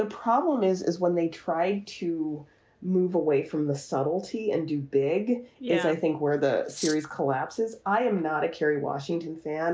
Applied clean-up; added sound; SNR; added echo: none; Cutlery, silverware; 12 dB; none.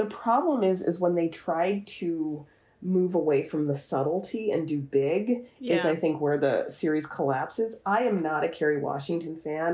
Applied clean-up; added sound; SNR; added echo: none; none; none; none.